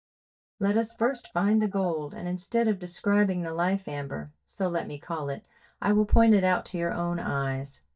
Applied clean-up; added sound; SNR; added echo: neural mask model DeepFilterNet 3.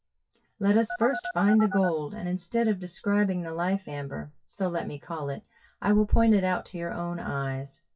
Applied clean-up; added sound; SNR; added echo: classical method WPE with log-MMSE.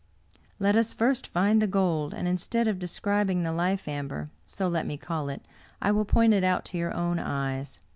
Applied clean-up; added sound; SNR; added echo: none; none; none; none.